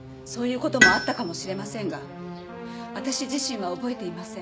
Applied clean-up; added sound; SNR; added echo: none; Tools; -2 dB; none.